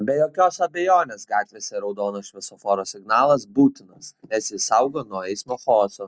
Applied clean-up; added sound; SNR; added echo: none; none; none; none.